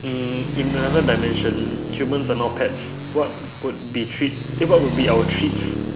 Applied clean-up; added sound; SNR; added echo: none; Traffic noise, roadway noise; 3 dB; none.